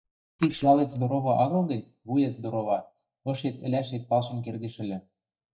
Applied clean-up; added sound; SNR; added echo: neural mask model DeepFilterNet 3.